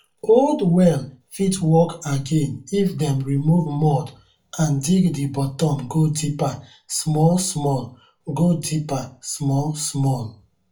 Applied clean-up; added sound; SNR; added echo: none; none; none; reverberation time 0.2 s.